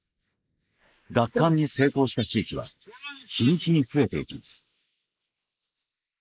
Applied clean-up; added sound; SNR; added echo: neural mask model Resemble Enhance denoiser.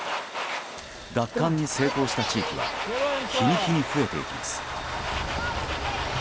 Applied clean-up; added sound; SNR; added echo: none; Domestic sounds, home sounds; 4 dB; none.